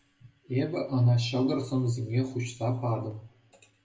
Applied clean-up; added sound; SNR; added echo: none; none; none; reverberation time 0.5 s.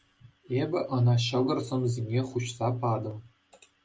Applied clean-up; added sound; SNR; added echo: none; none; none; none.